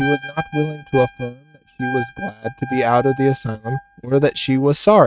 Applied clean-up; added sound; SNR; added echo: neural mask model RNNoise.